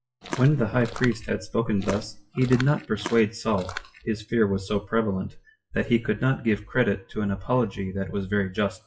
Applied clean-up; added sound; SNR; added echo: classical method WPE with log-MMSE.